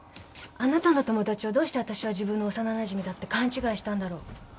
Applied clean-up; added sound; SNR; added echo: none; none; none; none.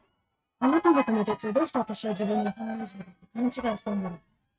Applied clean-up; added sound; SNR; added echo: neural mask model RNNoise.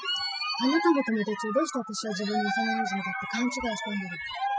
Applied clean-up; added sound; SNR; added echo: classical method spectral subtraction.